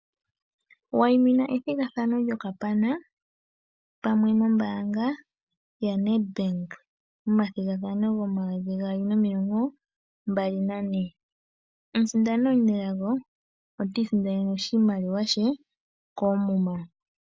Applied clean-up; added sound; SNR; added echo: none; none; none; none.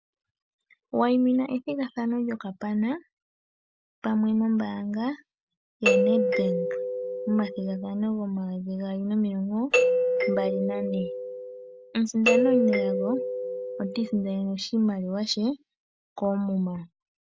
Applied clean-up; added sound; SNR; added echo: none; Doorbell; -2 dB; none.